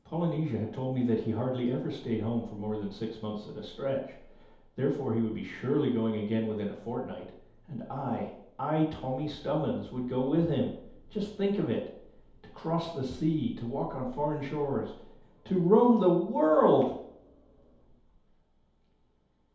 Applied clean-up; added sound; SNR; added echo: none; none; none; reverberation time 0.8 s.